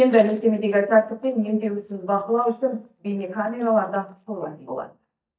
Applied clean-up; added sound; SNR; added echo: neural mask model DeepFilterNet 3.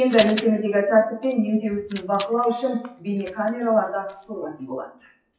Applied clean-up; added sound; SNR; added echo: classical method WPE with log-MMSE.